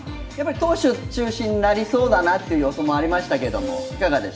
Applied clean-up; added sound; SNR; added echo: none; Wind instrument, woodwind instrument; 10 dB; reverberation time 0.6 s.